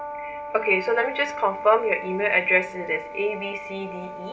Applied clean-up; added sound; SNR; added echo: none; Brass instrument; 11 dB; none.